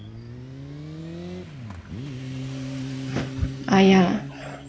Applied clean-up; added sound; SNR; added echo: none; Motorcycle; 9 dB; none.